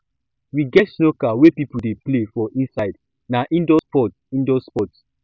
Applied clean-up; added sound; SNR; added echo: none; none; none; none.